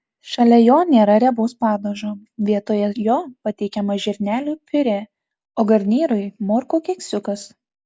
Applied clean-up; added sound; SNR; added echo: none; none; none; none.